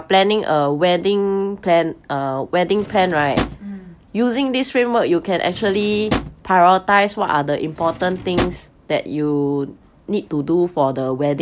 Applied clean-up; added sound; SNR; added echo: none; Drawer open or close; 9 dB; none.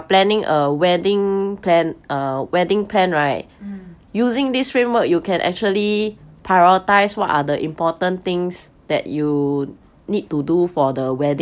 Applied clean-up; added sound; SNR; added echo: none; none; none; none.